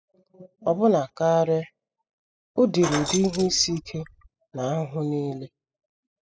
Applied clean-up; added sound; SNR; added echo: classical method spectral subtraction.